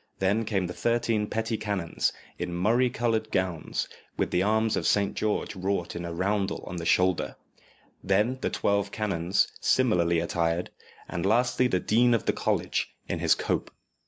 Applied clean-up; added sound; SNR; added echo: none; none; none; none.